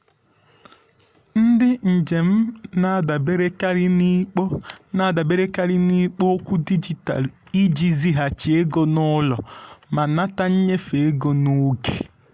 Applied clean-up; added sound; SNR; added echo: none; none; none; none.